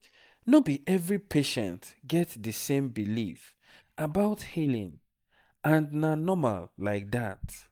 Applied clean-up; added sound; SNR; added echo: neural mask model DeepFilterNet 3.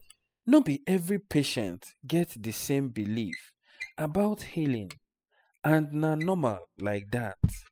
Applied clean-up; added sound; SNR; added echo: classical method spectral subtraction.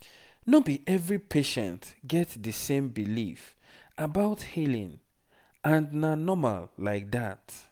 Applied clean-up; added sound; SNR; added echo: none; none; none; none.